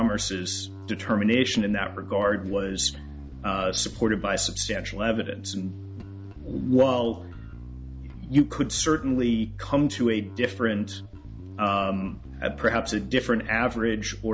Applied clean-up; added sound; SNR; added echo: none; Bass guitar; 12 dB; none.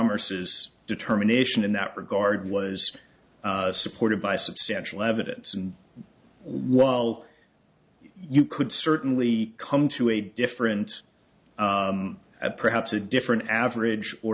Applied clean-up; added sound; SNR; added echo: none; none; none; none.